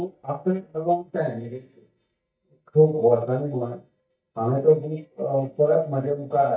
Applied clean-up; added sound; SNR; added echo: neural mask model DeepFilterNet 3.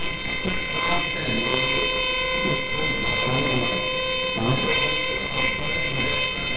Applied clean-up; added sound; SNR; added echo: neural separator model SepFormer WHAMR!.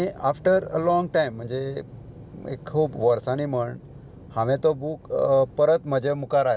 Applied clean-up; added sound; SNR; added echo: none; none; none; none.